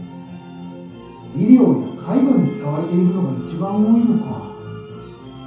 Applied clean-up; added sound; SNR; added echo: none; Wind instrument, woodwind instrument; 18 dB; reverberation time 0.7 s.